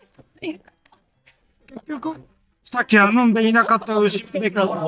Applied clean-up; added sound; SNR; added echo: neural mask model DeepFilterNet 3.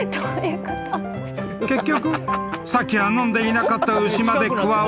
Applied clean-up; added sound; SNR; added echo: none; none; none; none.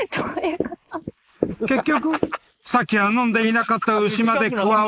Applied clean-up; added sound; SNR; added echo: neural mask model Resemble Enhance denoiser.